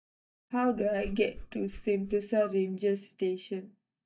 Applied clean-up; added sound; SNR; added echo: neural mask model DeepFilterNet 3.